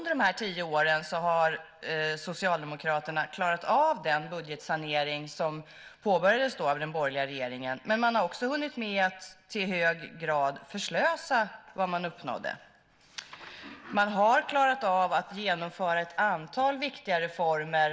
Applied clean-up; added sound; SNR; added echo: none; none; none; none.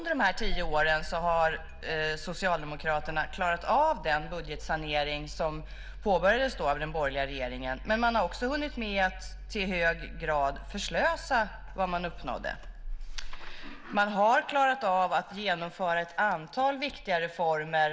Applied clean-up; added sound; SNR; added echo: none; Engine starting; 10 dB; none.